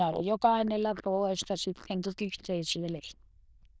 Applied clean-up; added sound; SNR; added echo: neural diffusion model UNIVERSE++.